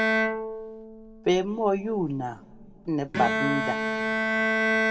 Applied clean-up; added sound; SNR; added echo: none; Bowed string instrument; -2 dB; reverberation time 1.0 s.